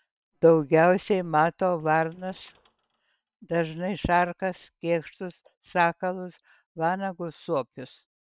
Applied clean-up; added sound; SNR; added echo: neural separator model SepFormer WHAM!.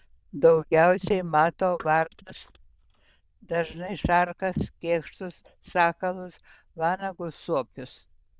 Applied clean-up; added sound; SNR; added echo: neural diffusion model UNIVERSE++.